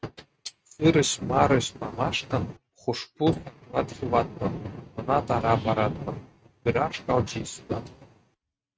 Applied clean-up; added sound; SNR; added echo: neural mask model RNNoise.